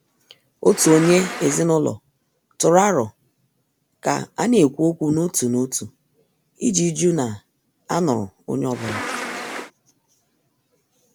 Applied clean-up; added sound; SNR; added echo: none; Insect; 8 dB; none.